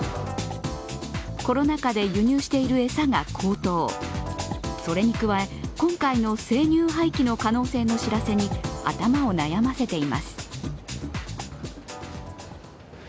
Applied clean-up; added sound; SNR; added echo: none; none; none; none.